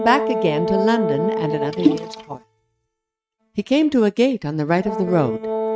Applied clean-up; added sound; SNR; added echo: neural mask model RNNoise.